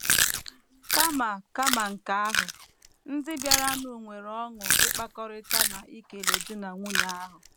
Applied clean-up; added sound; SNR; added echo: none; Chewing, mastication; -4 dB; none.